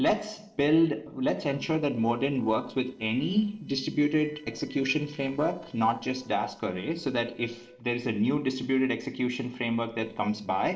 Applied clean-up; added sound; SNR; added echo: neural separator model SepFormer DNS4.